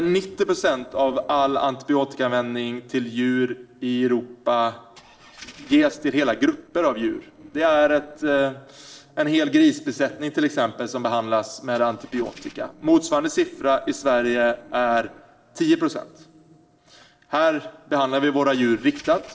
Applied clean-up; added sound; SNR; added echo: neural separator model SepFormer DNS4.